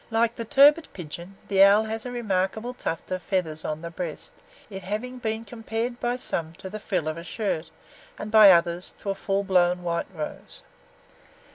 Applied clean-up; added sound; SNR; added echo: none; none; none; none.